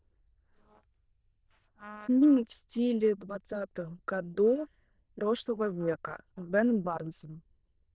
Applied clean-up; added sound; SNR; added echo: neural diffusion model UNIVERSE++.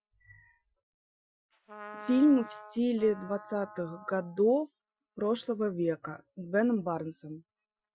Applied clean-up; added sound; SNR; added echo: classical method Wiener filter.